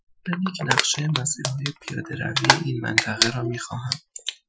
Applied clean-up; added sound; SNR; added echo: classical method Wiener filter.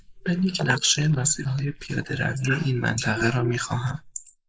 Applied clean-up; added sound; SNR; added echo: neural mask model Resemble Enhance denoiser.